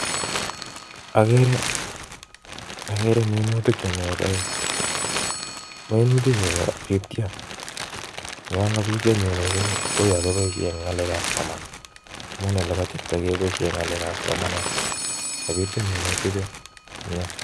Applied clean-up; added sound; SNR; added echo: none; Telephone + Crumpling, crinkling; 5 dB; none.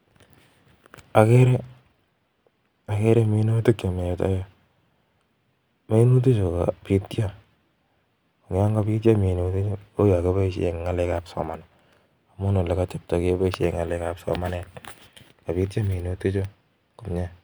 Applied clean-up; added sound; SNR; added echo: none; none; none; none.